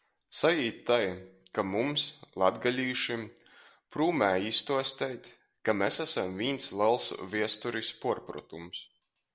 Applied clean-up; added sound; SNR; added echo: none; none; none; none.